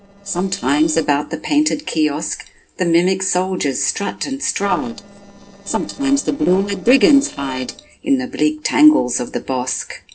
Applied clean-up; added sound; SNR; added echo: neural separator model SepFormer DNS4.